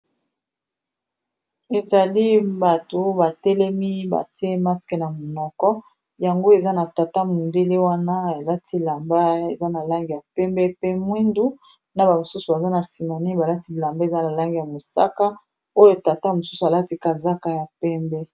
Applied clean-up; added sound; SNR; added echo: none; none; none; none.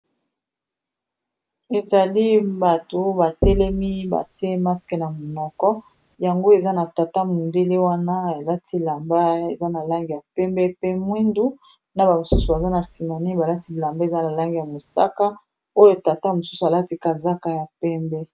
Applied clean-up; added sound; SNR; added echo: none; Knock; 7 dB; none.